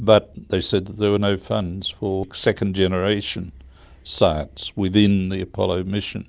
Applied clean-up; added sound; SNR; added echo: none; none; none; none.